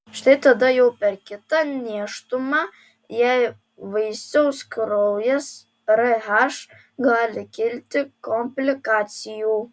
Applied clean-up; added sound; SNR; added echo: none; none; none; none.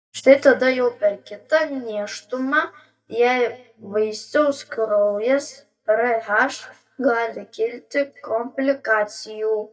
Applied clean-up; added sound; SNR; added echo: neural mask model DeepFilterNet 3.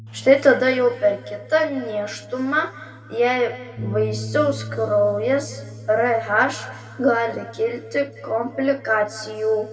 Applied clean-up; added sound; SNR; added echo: none; Bass guitar; 14 dB; reverberation time 1.7 s.